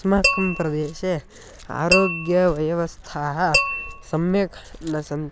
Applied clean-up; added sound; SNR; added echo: none; Tap / Glass; 4 dB; none.